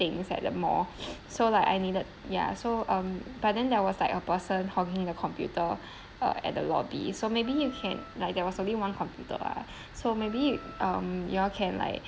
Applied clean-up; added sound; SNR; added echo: none; Wind instrument, woodwind instrument; 19 dB; none.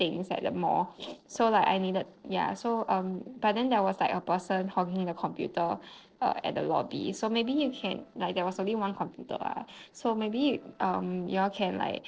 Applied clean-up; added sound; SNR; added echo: neural separator model SepFormer DNS4.